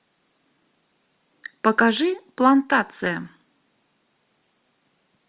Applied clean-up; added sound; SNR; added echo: none; none; none; none.